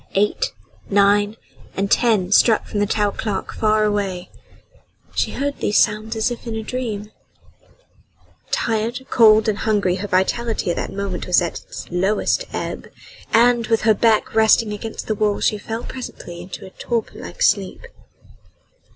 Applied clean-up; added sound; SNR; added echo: none; none; none; none.